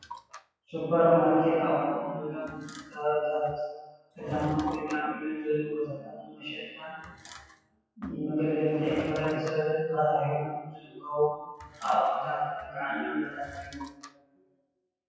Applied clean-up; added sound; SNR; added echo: classical method WPE with log-MMSE.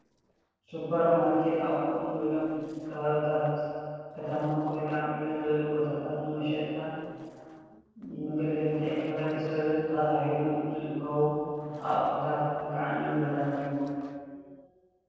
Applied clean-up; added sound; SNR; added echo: neural separator model SepFormer DNS4.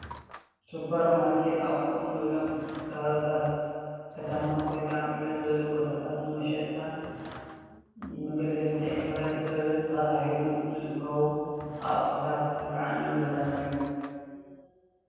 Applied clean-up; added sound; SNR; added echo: none; Drawer open or close / Wood; 19 dB; reverberation time 2.1 s.